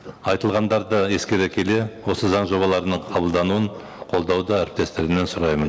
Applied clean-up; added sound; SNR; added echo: none; none; none; none.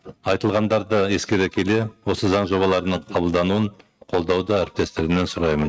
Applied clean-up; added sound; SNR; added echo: neural mask model RNNoise.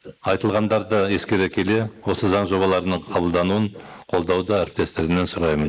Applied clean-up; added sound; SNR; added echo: neural mask model Resemble Enhance denoiser.